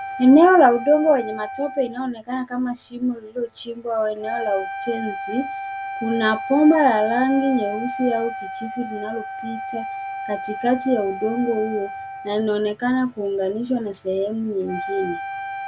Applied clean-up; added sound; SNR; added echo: none; Wind instrument, woodwind instrument; 10 dB; none.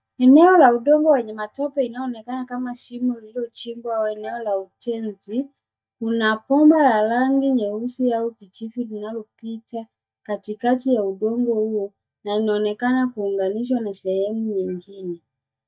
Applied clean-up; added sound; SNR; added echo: neural mask model DeepFilterNet 3.